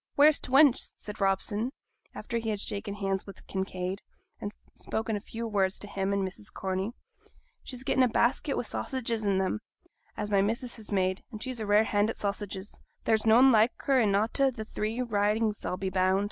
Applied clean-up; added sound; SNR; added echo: none; none; none; none.